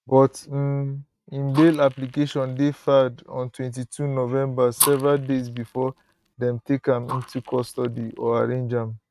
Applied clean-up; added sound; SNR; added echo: neural mask model RNNoise.